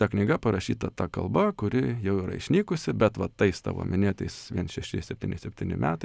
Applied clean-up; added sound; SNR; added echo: none; none; none; none.